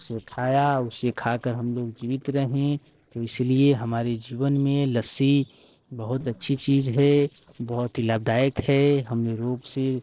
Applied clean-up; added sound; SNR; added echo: neural separator model SepFormer DNS4.